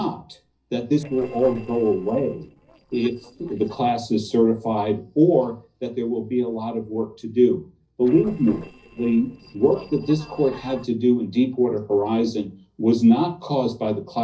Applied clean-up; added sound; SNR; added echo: neural separator model SepFormer DNS4.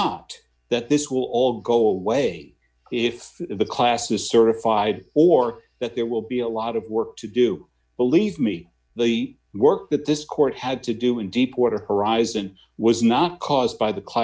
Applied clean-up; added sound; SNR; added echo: none; none; none; none.